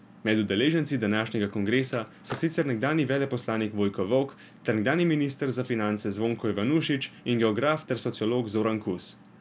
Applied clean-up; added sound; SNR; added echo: none; Skateboard; 19 dB; none.